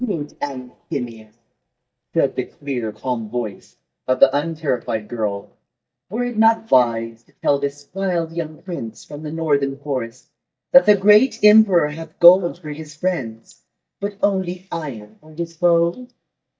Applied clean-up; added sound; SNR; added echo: neural mask model DeepFilterNet 3.